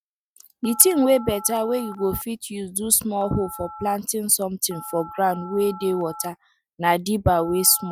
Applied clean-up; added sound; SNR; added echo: none; Telephone; 18 dB; none.